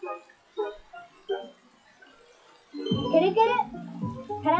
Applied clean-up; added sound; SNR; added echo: classical method WPE with log-MMSE.